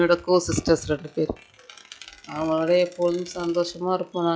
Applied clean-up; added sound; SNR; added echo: classical method log-MMSE.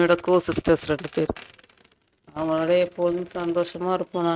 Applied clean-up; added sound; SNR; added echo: neural mask model RNNoise.